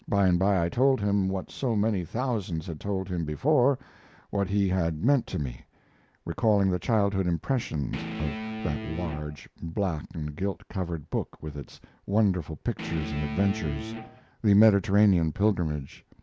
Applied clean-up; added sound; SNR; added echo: none; Guitar; 9 dB; none.